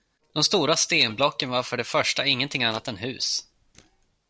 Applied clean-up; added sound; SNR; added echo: neural separator model SepFormer DNS4.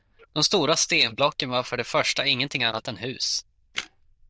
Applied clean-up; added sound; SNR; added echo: neural diffusion model UNIVERSE++.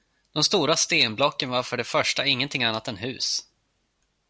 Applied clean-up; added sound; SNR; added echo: none; none; none; none.